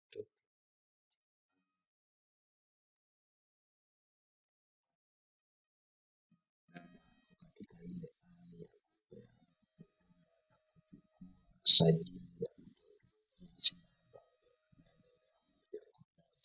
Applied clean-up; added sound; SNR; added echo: neural mask model DeepFilterNet 3.